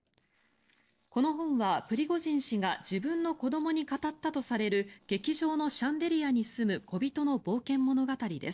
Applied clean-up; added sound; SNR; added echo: neural separator model SepFormer DNS4.